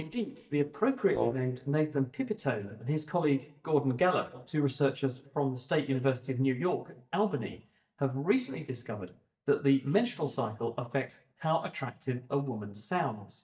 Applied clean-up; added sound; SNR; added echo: neural mask model DeepFilterNet 3.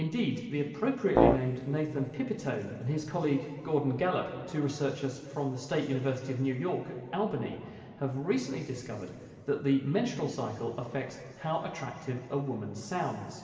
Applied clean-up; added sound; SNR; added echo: none; Brass instrument; -4 dB; reverberation time 2.3 s.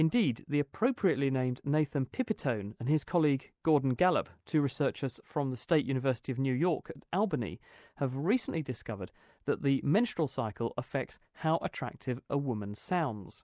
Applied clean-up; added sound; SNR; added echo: none; none; none; none.